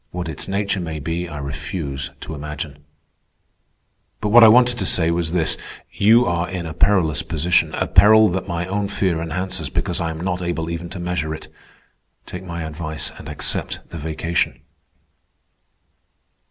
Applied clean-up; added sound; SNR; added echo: none; none; none; none.